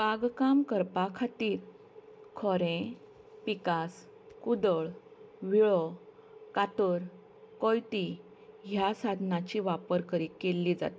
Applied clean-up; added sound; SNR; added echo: none; none; none; none.